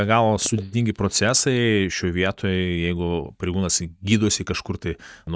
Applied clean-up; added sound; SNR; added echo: neural mask model DeepFilterNet 3.